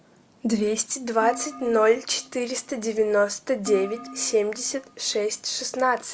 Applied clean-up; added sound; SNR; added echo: none; Keyboard (musical); 17 dB; none.